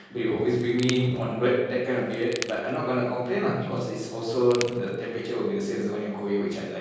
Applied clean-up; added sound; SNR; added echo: none; Crackle; 15 dB; reverberation time 1.3 s.